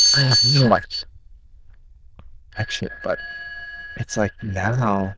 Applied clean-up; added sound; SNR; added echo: neural diffusion model UNIVERSE++.